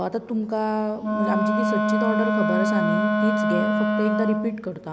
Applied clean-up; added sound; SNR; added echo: none; Wind instrument, woodwind instrument; -4 dB; none.